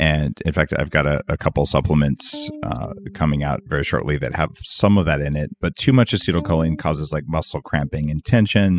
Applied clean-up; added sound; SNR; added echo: classical method spectral subtraction.